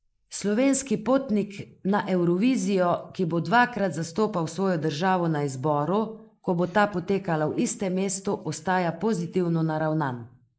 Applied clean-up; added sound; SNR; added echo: neural mask model Resemble Enhance denoiser.